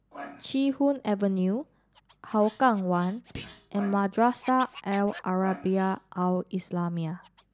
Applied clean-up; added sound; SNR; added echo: none; Thump, thud + Scratching (performance technique); 19 dB; none.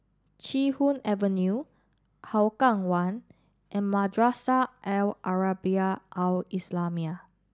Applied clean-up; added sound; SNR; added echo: none; none; none; none.